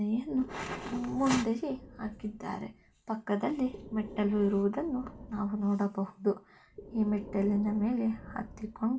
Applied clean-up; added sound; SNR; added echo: none; Breathing; 17 dB; reverberation time 0.2 s.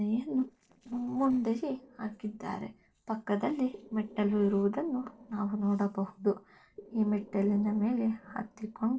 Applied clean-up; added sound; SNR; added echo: neural separator model SepFormer DNS4.